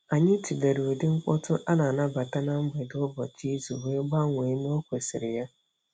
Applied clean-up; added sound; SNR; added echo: none; none; none; none.